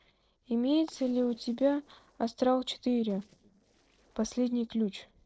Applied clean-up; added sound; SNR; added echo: neural separator model SepFormer DNS4.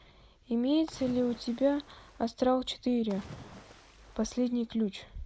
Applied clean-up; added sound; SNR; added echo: none; Splash, splatter; 20 dB; none.